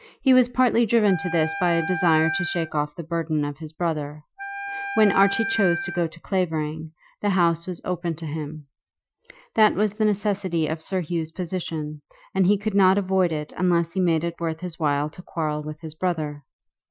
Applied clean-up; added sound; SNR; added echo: classical method Wiener filter.